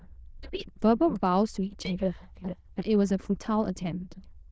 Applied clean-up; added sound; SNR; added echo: neural diffusion model UNIVERSE++.